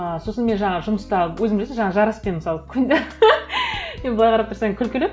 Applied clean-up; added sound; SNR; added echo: none; none; none; none.